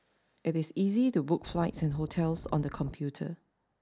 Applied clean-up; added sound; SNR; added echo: none; Wind; 14 dB; none.